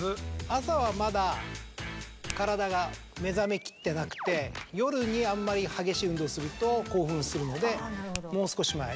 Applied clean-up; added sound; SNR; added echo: none; Finger snapping; 14 dB; none.